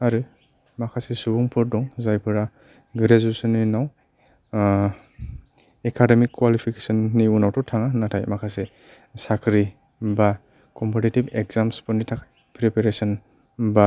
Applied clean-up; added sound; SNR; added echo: none; none; none; none.